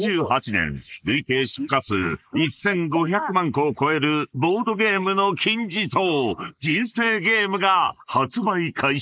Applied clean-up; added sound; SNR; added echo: neural mask model Resemble Enhance denoiser.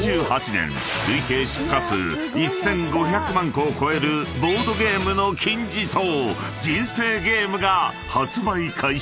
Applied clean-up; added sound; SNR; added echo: none; none; none; none.